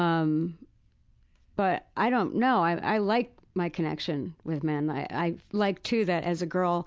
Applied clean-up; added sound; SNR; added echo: none; none; none; none.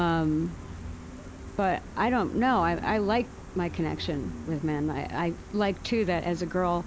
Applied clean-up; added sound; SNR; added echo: none; Gull, seagull; 12 dB; none.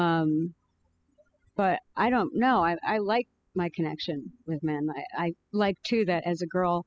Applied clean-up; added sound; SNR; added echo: classical method spectral subtraction.